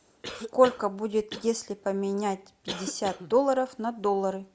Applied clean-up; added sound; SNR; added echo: none; Cough; 14 dB; none.